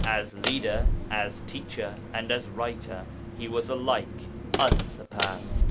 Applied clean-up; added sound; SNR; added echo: none; Slam; -1 dB; none.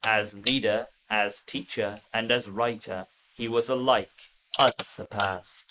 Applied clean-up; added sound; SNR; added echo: neural mask model Resemble Enhance denoiser.